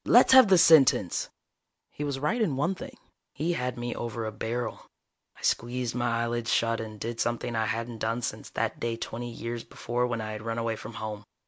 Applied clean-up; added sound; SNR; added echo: none; none; none; none.